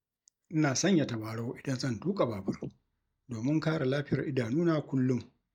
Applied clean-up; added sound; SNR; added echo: neural mask model DeepFilterNet 3.